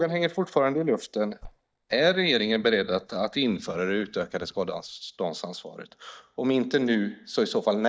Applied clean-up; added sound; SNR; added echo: neural mask model DeepFilterNet 3.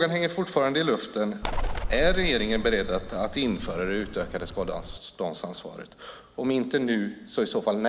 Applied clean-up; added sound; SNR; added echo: none; Bird; 3 dB; none.